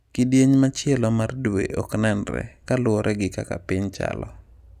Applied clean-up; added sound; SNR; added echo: none; none; none; none.